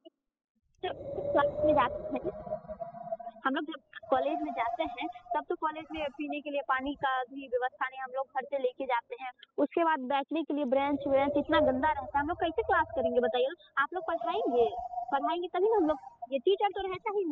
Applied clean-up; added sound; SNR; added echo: classical method spectral subtraction.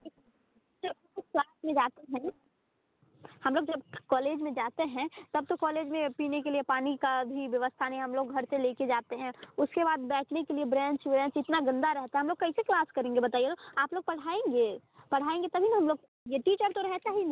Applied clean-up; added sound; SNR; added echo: none; none; none; none.